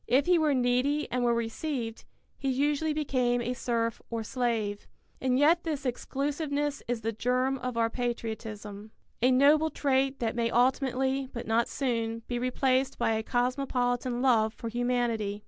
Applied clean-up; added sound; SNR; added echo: none; none; none; none.